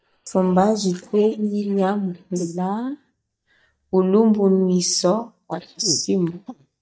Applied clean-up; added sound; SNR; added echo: neural mask model DeepFilterNet 3.